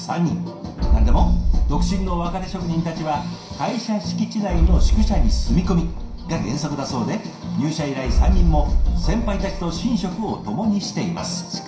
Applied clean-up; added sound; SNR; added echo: none; Boom; -4 dB; reverberation time 0.5 s.